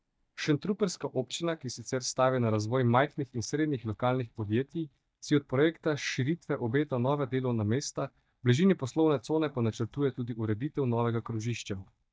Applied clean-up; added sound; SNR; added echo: neural mask model DeepFilterNet 3.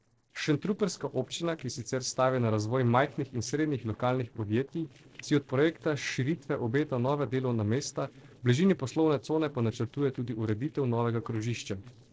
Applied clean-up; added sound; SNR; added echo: neural separator model SepFormer DNS4.